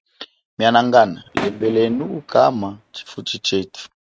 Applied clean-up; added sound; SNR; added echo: neural mask model RNNoise.